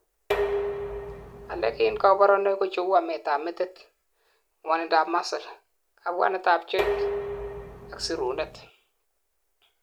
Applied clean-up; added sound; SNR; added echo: none; Dishes, pots, and pans; 6 dB; none.